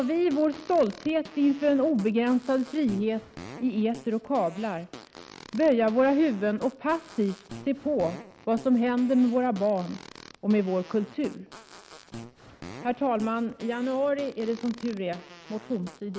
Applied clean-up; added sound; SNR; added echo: none; Fart; 19 dB; none.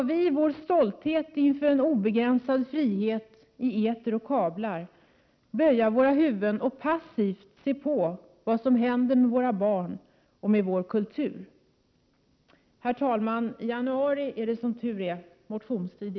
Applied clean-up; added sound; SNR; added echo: none; none; none; none.